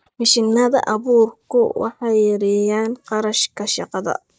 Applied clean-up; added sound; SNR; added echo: neural mask model DeepFilterNet 3.